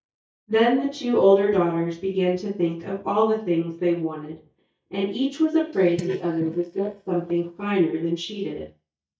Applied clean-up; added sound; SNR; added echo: neural mask model DeepFilterNet 3.